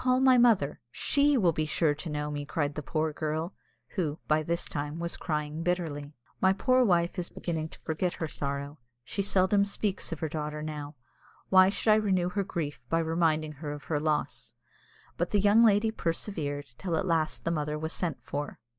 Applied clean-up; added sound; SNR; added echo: neural mask model Resemble Enhance denoiser.